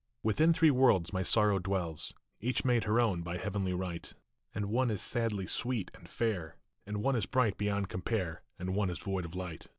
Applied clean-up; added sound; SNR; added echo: none; none; none; none.